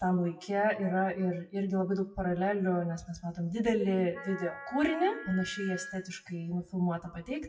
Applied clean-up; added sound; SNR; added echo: classical method WPE with log-MMSE.